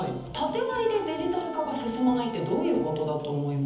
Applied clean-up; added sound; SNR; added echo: none; Wind instrument, woodwind instrument; 15 dB; reverberation time 1.3 s.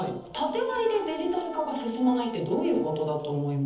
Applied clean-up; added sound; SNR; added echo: neural separator model SepFormer DNS4.